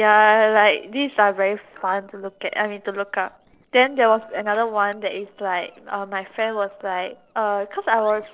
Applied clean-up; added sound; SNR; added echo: neural separator model SepFormer DNS4.